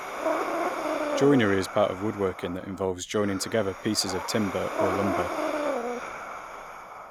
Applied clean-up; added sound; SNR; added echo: none; Breathing; 3 dB; none.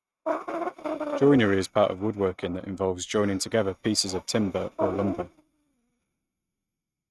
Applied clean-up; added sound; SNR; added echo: neural mask model RNNoise.